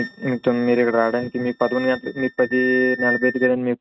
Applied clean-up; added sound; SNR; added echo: neural mask model RNNoise.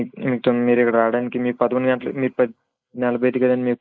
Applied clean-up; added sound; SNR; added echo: neural mask model Resemble Enhance denoiser.